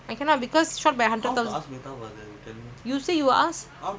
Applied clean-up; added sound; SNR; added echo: none; none; none; none.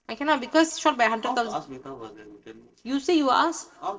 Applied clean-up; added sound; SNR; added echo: neural separator model SepFormer DNS4.